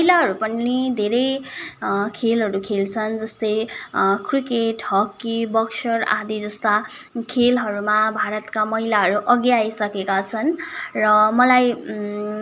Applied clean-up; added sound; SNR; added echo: none; none; none; none.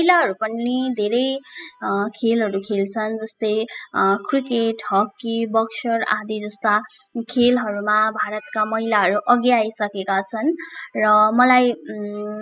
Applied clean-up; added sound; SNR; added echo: classical method spectral subtraction.